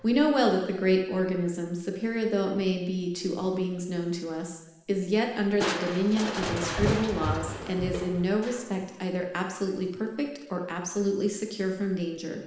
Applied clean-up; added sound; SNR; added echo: none; Crushing; 10 dB; reverberation time 1.1 s.